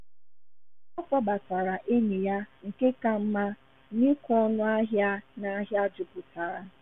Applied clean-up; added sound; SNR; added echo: none; none; none; none.